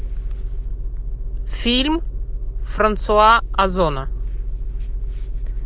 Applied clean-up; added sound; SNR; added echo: none; none; none; none.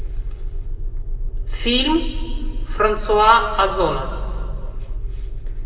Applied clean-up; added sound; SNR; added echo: none; none; none; reverberation time 1.9 s.